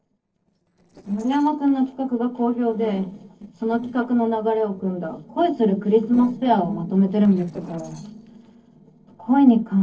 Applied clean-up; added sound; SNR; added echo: neural separator model SepFormer DNS4.